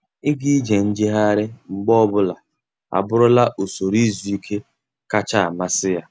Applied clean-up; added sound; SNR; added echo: none; none; none; none.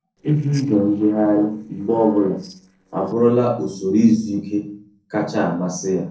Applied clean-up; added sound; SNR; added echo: neural separator model SepFormer DNS4.